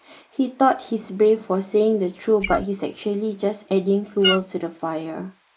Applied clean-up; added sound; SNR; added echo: neural mask model Resemble Enhance denoiser.